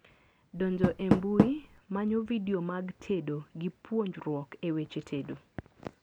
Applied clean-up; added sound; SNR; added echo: none; Door; 2 dB; none.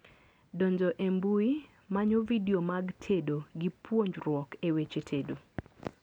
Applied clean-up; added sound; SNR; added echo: none; none; none; none.